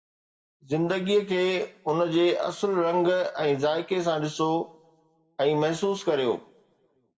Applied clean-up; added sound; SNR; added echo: none; none; none; reverberation time 0.6 s.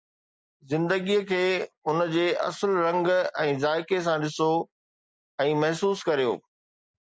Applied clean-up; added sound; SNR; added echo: none; none; none; none.